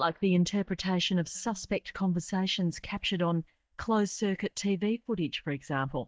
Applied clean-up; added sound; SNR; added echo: neural mask model DeepFilterNet 3.